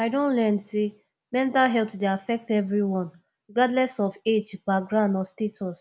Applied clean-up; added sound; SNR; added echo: none; none; none; none.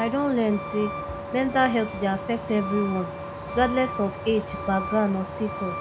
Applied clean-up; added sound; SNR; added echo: none; Truck; 8 dB; none.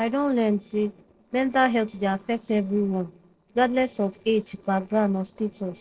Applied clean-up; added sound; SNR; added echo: neural separator model SepFormer DNS4.